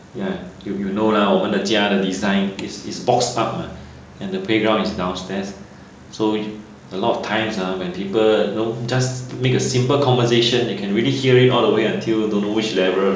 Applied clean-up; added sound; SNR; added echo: none; none; none; none.